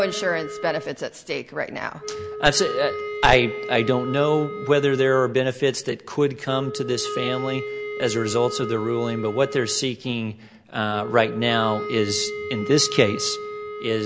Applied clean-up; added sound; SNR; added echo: none; Wind instrument, woodwind instrument; 9 dB; none.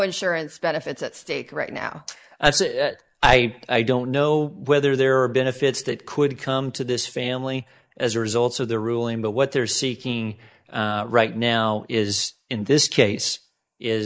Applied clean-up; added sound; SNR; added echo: neural mask model Resemble Enhance denoiser.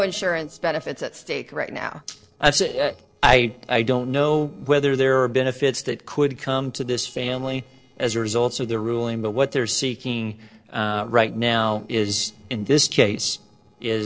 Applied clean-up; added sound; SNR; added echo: neural separator model SepFormer DNS4.